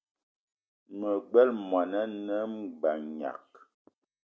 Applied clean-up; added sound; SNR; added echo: none; none; none; none.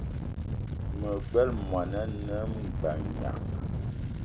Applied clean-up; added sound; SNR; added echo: none; Engine starting; -1 dB; none.